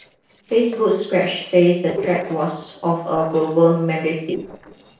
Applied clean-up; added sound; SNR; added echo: neural separator model SepFormer DNS4.